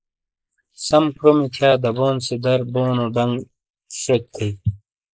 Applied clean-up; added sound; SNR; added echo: neural mask model Resemble Enhance denoiser.